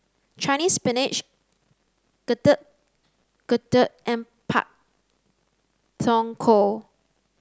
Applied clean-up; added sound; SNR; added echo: none; none; none; none.